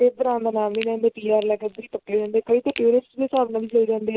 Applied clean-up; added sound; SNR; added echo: none; Crack; 16 dB; none.